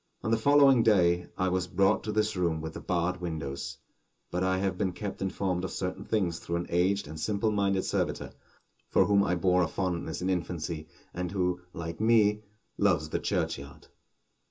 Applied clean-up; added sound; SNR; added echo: none; none; none; reverberation time 0.2 s.